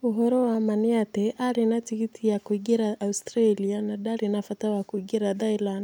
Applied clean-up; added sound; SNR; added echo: none; none; none; none.